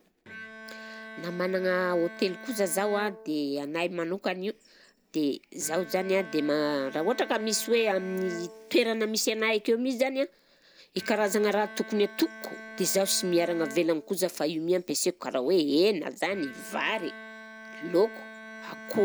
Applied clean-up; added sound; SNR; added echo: none; Bowed string instrument; 17 dB; none.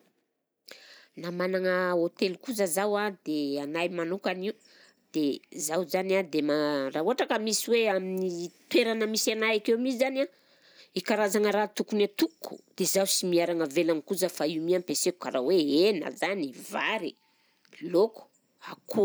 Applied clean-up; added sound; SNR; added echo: none; none; none; none.